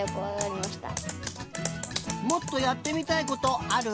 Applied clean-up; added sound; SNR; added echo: none; Computer keyboard; 10 dB; none.